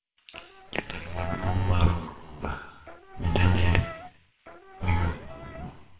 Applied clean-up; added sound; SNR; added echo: neural separator model SepFormer WHAMR!.